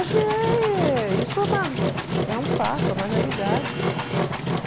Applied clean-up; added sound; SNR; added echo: none; Engine; -1 dB; none.